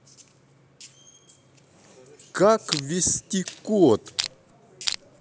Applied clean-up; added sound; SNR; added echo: none; Crushing; 5 dB; none.